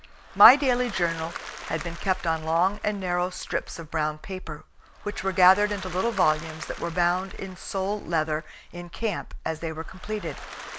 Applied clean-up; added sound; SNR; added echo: none; Applause; 16 dB; none.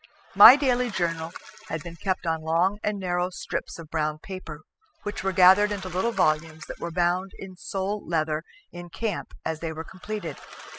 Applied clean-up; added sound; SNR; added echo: classical method spectral subtraction.